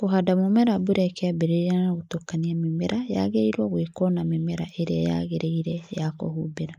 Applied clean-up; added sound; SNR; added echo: neural mask model Resemble Enhance denoiser.